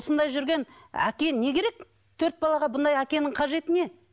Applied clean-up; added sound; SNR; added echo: none; none; none; none.